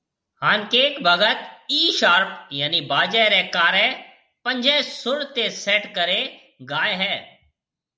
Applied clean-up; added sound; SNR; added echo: none; none; none; none.